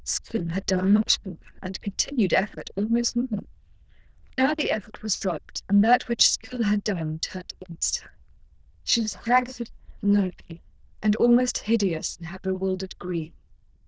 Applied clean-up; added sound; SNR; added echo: neural diffusion model UNIVERSE++.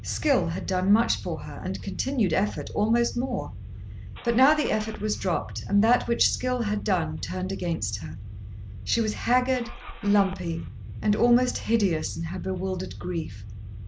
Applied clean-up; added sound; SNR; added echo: none; Engine starting / Car; 10 dB; none.